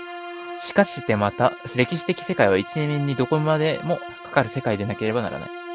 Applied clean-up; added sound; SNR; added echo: none; Bowed string instrument; 13 dB; none.